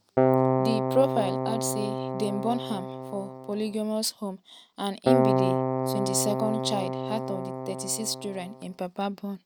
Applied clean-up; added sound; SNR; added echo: none; Keyboard (musical); -3 dB; none.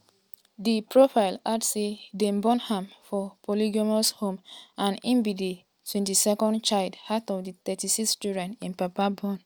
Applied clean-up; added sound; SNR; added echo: none; none; none; none.